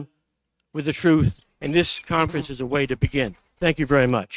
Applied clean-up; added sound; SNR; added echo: neural mask model RNNoise.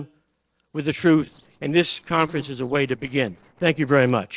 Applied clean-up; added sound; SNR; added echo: neural separator model SepFormer DNS4.